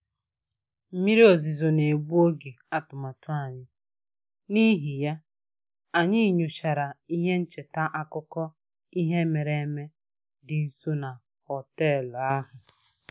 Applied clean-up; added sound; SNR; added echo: none; none; none; none.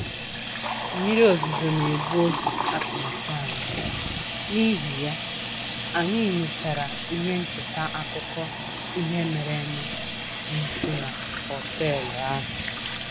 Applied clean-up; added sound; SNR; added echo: none; Sink (filling or washing) / Water tap, faucet; 3 dB; none.